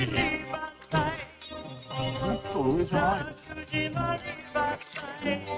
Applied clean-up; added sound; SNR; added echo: neural mask model RNNoise.